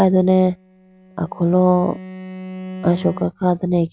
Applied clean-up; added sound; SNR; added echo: none; Bowed string instrument; 16 dB; none.